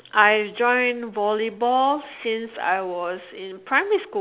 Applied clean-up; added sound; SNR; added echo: none; none; none; none.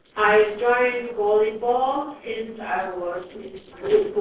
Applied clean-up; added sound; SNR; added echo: neural separator model SepFormer DNS4.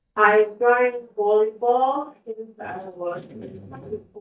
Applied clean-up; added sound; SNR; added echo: neural mask model DeepFilterNet 3.